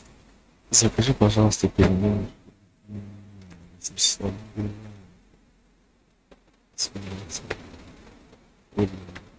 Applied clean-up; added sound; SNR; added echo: neural mask model RNNoise.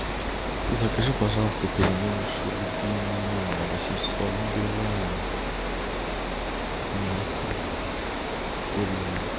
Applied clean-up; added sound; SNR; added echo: none; Water; 0 dB; none.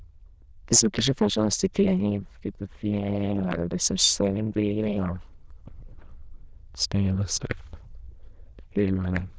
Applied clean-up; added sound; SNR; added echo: neural diffusion model UNIVERSE++.